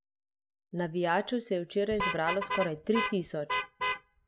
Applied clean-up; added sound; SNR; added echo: none; Vehicle horn, car horn, honking; 5 dB; none.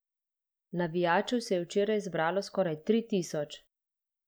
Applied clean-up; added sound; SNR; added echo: none; none; none; none.